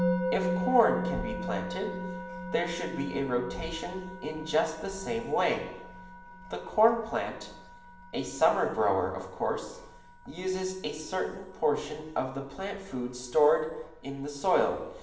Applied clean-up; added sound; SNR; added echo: none; Musical instrument; 8 dB; reverberation time 0.9 s.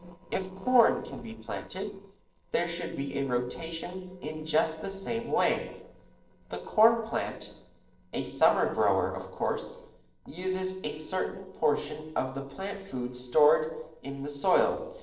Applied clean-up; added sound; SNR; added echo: neural separator model SepFormer DNS4.